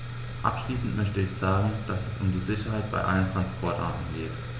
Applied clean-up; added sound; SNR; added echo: none; none; none; none.